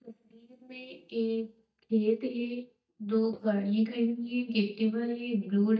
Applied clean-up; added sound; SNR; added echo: neural mask model DeepFilterNet 3.